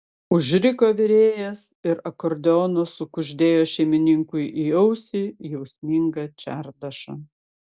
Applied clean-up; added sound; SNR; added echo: none; none; none; none.